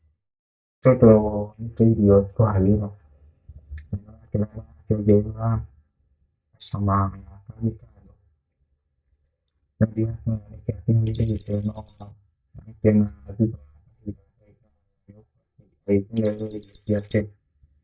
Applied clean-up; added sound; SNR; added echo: neural mask model DeepFilterNet 3.